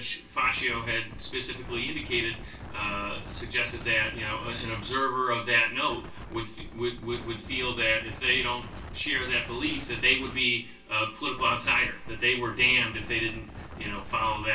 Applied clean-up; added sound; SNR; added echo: none; Wind; 14 dB; reverberation time 0.2 s.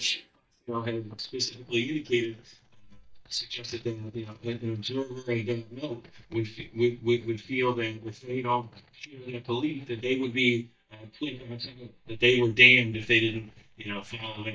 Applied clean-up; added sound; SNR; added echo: neural mask model DeepFilterNet 3.